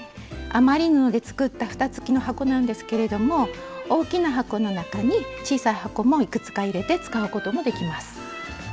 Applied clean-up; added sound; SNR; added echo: none; none; none; none.